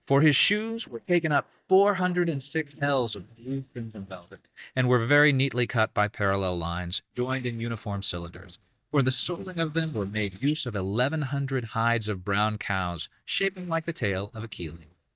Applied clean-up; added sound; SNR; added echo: neural mask model DeepFilterNet 3.